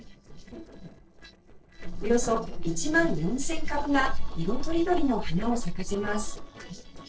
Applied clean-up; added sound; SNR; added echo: neural separator model SepFormer DNS4.